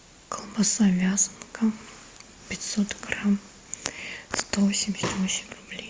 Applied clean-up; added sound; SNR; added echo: none; none; none; none.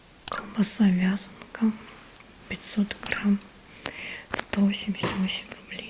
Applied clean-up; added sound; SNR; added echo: none; Raindrop / Splash, splatter; 15 dB; none.